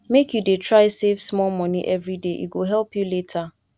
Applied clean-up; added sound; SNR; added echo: none; none; none; none.